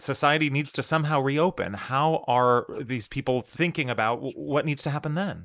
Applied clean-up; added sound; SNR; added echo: neural mask model Resemble Enhance denoiser.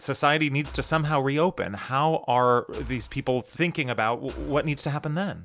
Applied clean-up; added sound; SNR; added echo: none; Engine / Car; 18 dB; none.